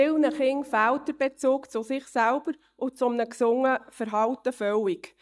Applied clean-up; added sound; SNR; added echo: neural mask model DeepFilterNet 3.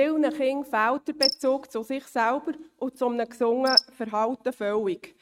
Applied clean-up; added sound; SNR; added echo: neural mask model RNNoise.